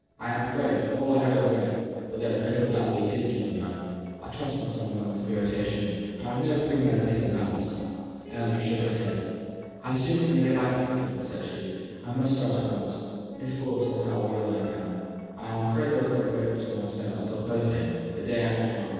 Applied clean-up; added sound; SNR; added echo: neural separator model SepFormer DNS4.